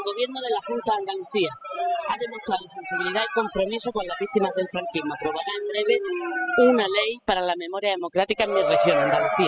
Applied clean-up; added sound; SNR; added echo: classical method spectral subtraction.